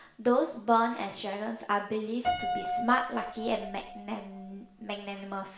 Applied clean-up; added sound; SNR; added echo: none; Piano; 7 dB; reverberation time 0.7 s.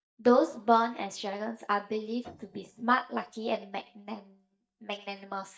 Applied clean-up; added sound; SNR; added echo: neural mask model DeepFilterNet 3.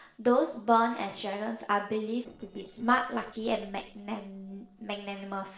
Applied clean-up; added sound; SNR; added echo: neural separator model SepFormer DNS4.